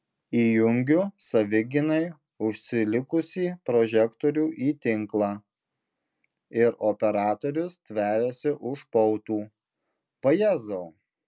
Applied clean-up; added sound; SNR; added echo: none; none; none; none.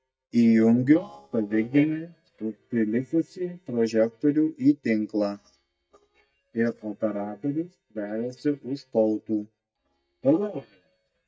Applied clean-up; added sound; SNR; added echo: neural mask model DeepFilterNet 3.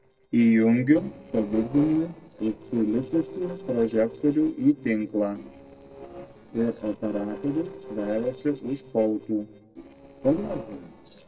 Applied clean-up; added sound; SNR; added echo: neural separator model SepFormer DNS4.